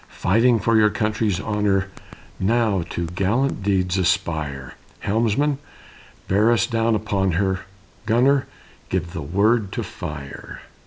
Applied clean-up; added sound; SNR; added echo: none; Typing; 19 dB; none.